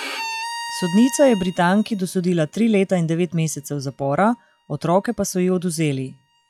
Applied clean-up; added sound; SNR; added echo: classical method log-MMSE.